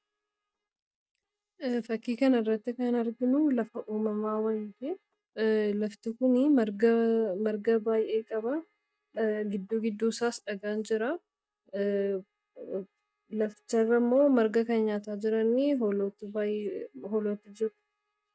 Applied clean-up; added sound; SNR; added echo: neural mask model DeepFilterNet 3.